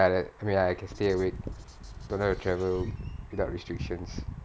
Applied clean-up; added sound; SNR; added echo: none; Writing; 18 dB; none.